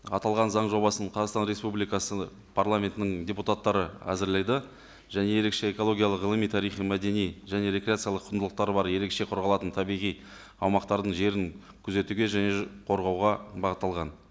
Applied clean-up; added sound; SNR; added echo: none; none; none; none.